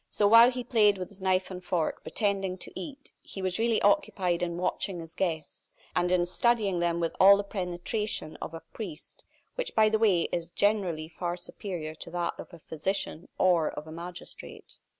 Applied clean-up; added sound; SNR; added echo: none; none; none; none.